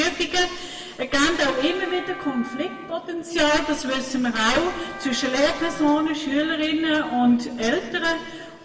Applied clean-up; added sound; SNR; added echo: none; Wind instrument, woodwind instrument; 15 dB; reverberation time 1.5 s.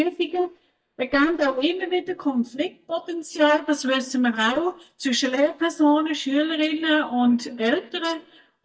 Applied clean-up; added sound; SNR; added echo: neural mask model DeepFilterNet 3.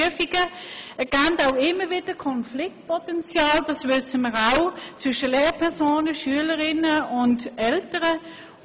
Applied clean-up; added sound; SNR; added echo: none; none; none; none.